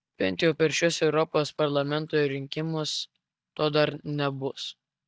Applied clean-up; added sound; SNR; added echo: neural mask model DeepFilterNet 3.